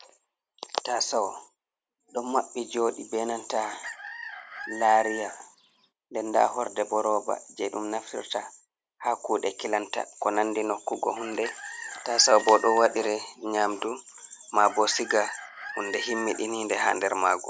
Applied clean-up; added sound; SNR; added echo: none; Chicken, rooster; 13 dB; none.